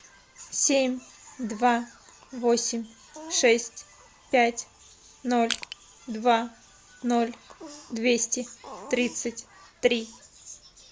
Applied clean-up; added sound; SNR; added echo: none; Crushing; 7 dB; none.